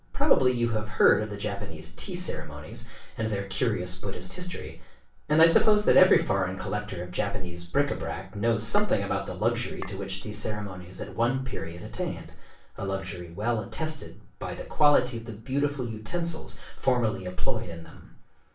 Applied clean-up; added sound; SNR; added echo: none; Chink, clink; 20 dB; reverberation time 0.3 s.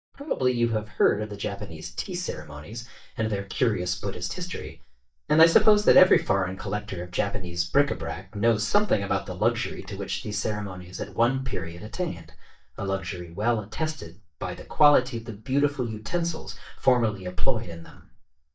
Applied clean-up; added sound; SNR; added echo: neural mask model DeepFilterNet 3.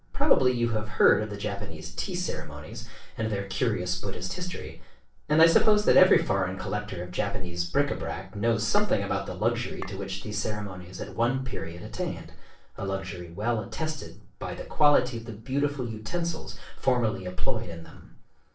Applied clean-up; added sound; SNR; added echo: neural separator model SepFormer DNS4.